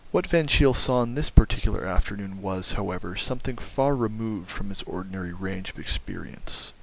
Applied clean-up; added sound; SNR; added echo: none; none; none; none.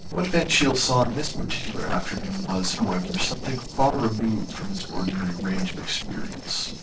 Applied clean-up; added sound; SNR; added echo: neural separator model SepFormer DNS4.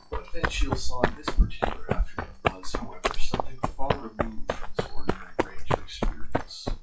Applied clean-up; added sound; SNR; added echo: classical method WPE with log-MMSE.